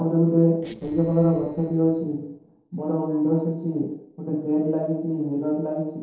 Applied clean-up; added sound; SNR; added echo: neural separator model SepFormer DNS4.